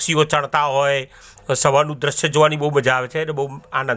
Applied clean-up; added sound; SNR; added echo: none; none; none; none.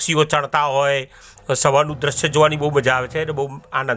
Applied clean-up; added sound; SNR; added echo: none; Engine / Truck / Car; 19 dB; none.